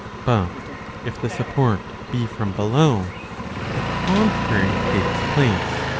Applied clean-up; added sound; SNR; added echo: none; Engine; 3 dB; none.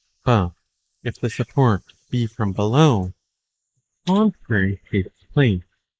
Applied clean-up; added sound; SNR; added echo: neural mask model Resemble Enhance denoiser.